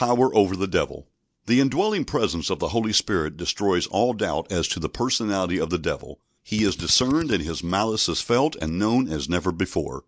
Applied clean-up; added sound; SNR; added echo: none; Drill; 17 dB; none.